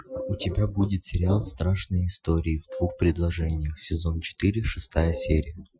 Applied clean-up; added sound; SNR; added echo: classical method Wiener filter.